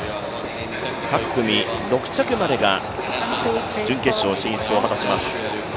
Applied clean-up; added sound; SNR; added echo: none; Fill (with liquid) / Trickle, dribble + Dishes, pots, and pans; 10 dB; none.